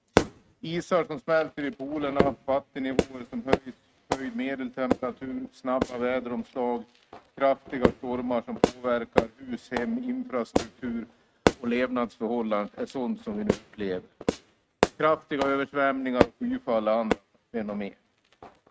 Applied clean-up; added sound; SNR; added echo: neural mask model RNNoise.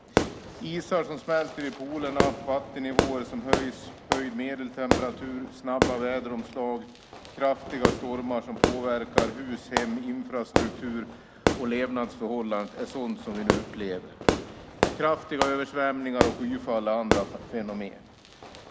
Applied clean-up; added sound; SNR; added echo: none; Fireworks; 0 dB; none.